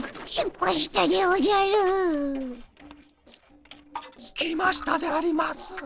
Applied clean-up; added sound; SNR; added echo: neural separator model SepFormer DNS4.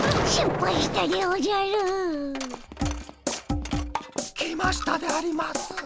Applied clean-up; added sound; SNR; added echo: none; Coin (dropping); 16 dB; none.